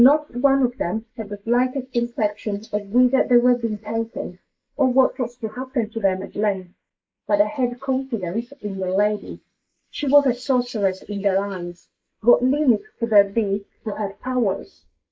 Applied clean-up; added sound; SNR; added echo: neural mask model Resemble Enhance denoiser.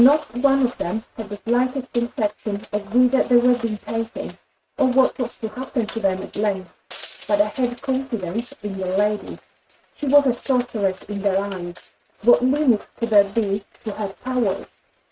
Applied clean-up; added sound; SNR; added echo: neural mask model RNNoise.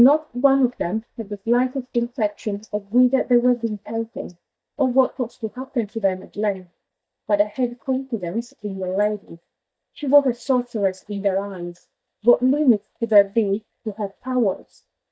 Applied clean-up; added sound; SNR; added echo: neural mask model DeepFilterNet 3.